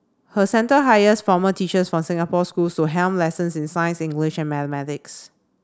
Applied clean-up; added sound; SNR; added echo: none; none; none; none.